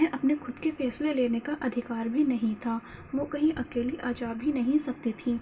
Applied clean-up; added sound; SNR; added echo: none; none; none; reverberation time 0.2 s.